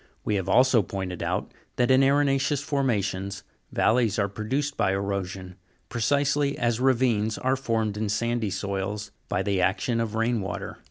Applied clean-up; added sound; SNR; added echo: none; none; none; none.